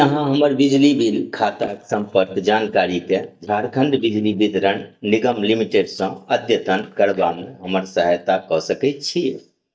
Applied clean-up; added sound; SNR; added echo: neural mask model DeepFilterNet 3.